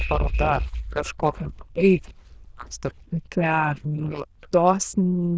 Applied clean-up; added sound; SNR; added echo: neural diffusion model UNIVERSE++.